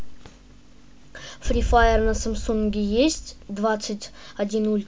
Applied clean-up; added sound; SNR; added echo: none; Boom; 2 dB; none.